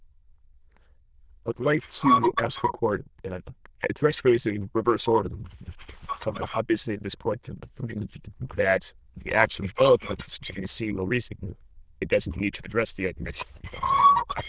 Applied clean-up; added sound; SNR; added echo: neural diffusion model UNIVERSE++.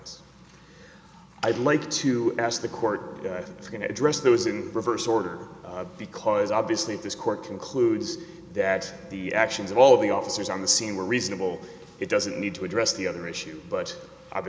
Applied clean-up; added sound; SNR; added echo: none; none; none; none.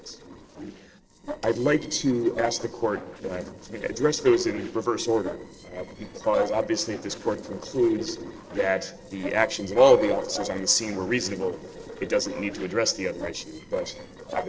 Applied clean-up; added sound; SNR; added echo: neural separator model SepFormer DNS4.